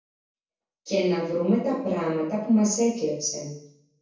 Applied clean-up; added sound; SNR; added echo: none; none; none; reverberation time 0.6 s.